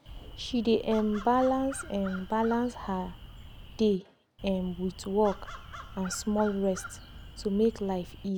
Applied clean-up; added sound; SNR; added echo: none; Crow; 14 dB; none.